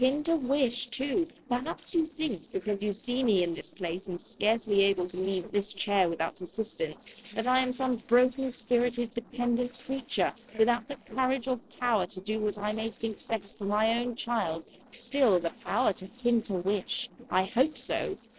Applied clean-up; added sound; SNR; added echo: neural separator model SepFormer DNS4.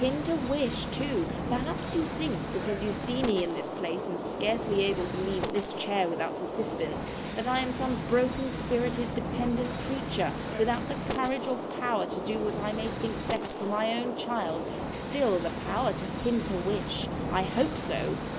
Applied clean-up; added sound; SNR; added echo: none; Gunshot, gunfire; 3 dB; none.